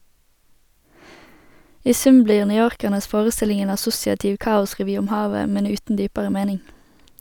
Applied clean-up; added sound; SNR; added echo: none; none; none; none.